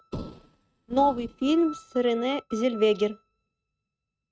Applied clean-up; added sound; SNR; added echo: neural mask model RNNoise.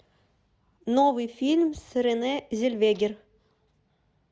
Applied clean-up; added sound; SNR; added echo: none; none; none; none.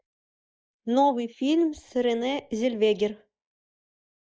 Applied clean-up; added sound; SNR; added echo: neural mask model Resemble Enhance denoiser.